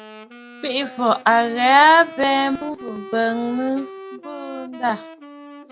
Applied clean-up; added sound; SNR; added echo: none; Wind instrument, woodwind instrument; 18 dB; none.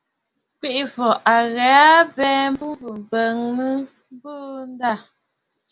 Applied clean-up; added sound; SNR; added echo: none; none; none; none.